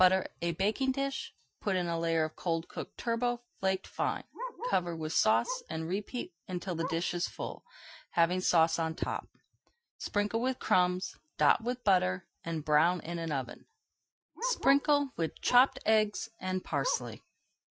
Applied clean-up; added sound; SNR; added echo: classical method Wiener filter.